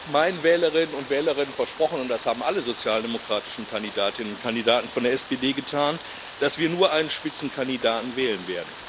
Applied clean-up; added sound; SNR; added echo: none; Rain; 15 dB; none.